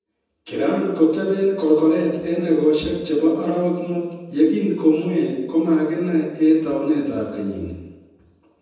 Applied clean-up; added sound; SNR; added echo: none; none; none; reverberation time 1.1 s.